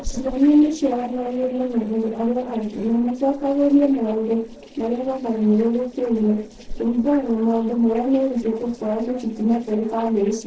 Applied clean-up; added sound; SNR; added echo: neural separator model SepFormer DNS4.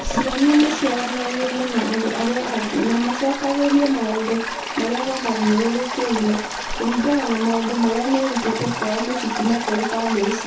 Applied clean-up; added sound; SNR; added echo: none; Toilet flush; 6 dB; reverberation time 0.6 s.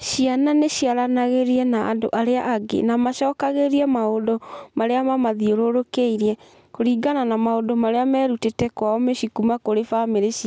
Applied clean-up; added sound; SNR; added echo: none; none; none; none.